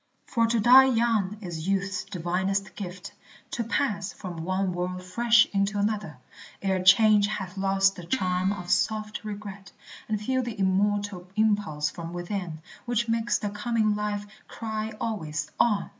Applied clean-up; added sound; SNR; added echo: none; Keyboard (musical); 10 dB; none.